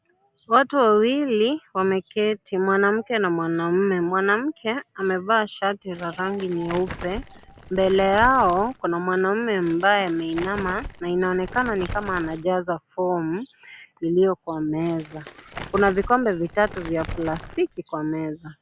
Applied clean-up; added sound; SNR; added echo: none; Crumpling, crinkling; 14 dB; none.